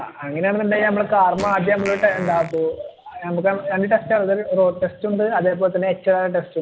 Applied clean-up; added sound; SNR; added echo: none; Fart; 14 dB; none.